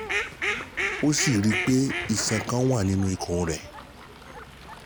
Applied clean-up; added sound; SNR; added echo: none; Fowl; 6 dB; none.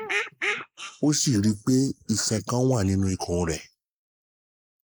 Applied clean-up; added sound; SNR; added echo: neural mask model Resemble Enhance denoiser.